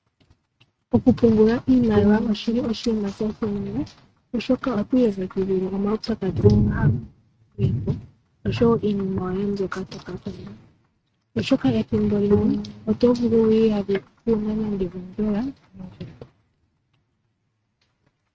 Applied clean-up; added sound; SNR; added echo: neural mask model RNNoise.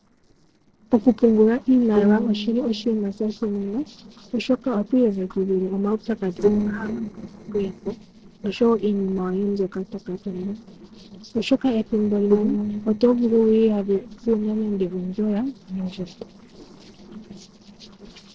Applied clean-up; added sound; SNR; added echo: neural separator model SepFormer DNS4.